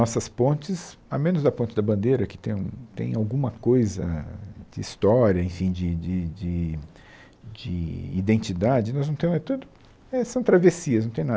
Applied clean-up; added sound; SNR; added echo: none; none; none; none.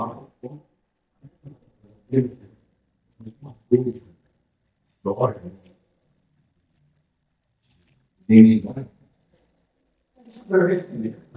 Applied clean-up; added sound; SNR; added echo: neural mask model DeepFilterNet 3.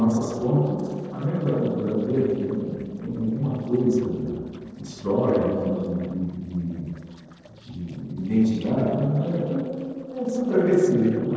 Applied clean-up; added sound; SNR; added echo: neural separator model SepFormer DNS4.